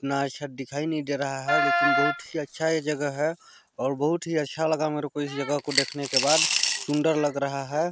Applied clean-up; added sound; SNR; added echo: none; Wind instrument, woodwind instrument + Coin (dropping) / Glass; -2 dB; none.